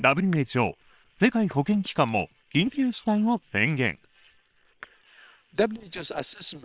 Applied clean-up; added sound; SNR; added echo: neural separator model SepFormer WHAM!.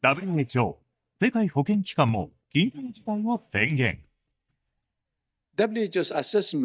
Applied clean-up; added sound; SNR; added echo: neural mask model DeepFilterNet 3.